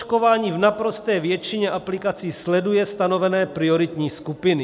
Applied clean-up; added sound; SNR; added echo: none; none; none; none.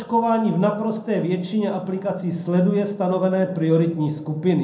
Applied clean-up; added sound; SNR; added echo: none; none; none; reverberation time 0.5 s.